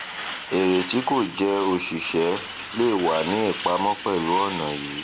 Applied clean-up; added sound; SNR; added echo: none; Truck; 10 dB; none.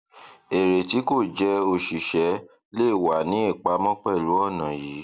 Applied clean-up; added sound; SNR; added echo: none; none; none; none.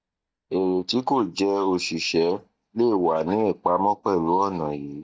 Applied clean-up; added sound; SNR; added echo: neural mask model DeepFilterNet 3.